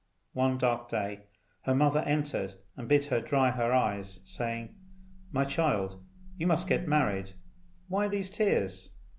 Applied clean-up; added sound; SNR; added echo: none; none; none; none.